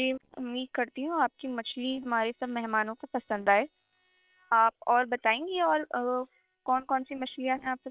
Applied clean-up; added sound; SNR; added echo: neural separator model SepFormer WHAM!.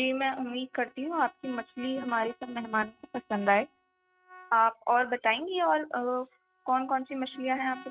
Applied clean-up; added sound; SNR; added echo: neural mask model RNNoise.